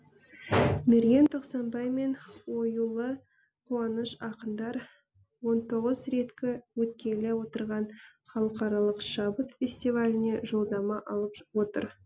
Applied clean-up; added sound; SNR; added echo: none; none; none; none.